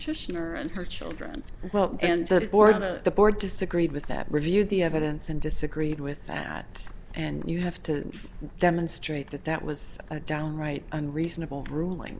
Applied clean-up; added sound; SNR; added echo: none; none; none; none.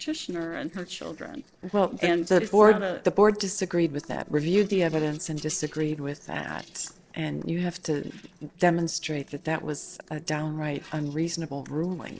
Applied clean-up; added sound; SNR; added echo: neural separator model SepFormer DNS4.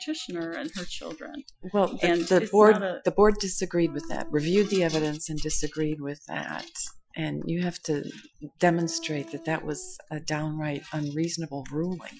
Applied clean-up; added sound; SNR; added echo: classical method Wiener filter.